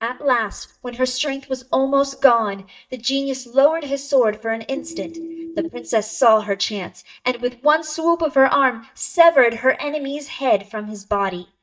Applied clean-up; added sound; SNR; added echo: neural mask model DeepFilterNet 3.